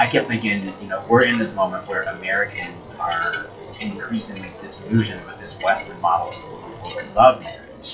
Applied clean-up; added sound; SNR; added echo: classical method WPE with log-MMSE.